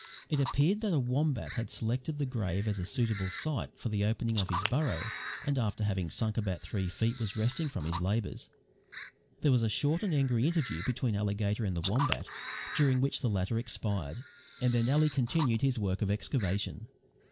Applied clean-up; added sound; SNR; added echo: none; Camera; 14 dB; none.